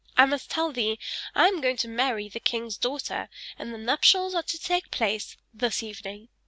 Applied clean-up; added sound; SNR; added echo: none; none; none; none.